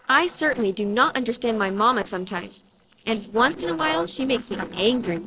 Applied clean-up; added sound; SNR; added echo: neural separator model SepFormer DNS4.